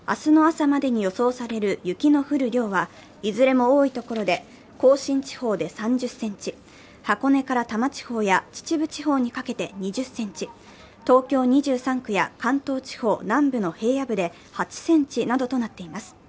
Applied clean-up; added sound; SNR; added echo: none; none; none; none.